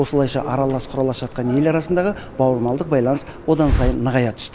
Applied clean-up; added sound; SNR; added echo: none; Hiss; 9 dB; none.